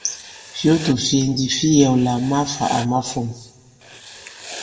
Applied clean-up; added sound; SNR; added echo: none; Writing; 18 dB; reverberation time 1.0 s.